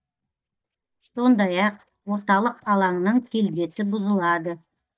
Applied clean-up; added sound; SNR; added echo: neural mask model DeepFilterNet 3.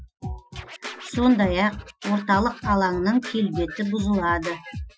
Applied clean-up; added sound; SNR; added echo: classical method Wiener filter.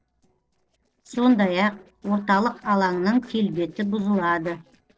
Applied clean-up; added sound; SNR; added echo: neural separator model SepFormer DNS4.